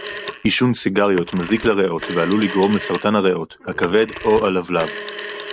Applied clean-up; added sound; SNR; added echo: none; Telephone; 11 dB; none.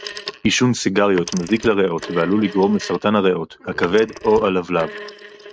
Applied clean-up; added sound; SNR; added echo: neural mask model RNNoise.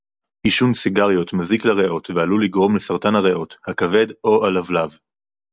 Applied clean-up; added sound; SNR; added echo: none; none; none; none.